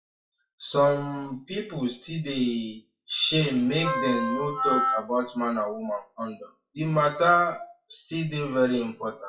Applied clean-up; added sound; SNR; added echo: classical method WPE with log-MMSE.